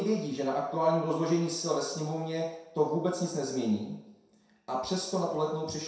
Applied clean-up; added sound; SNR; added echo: none; none; none; reverberation time 0.7 s.